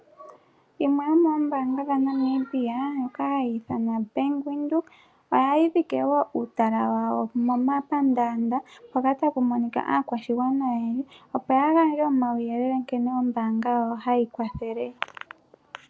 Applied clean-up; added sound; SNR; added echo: none; none; none; none.